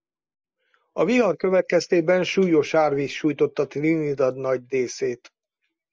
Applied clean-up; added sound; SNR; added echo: neural mask model Resemble Enhance denoiser.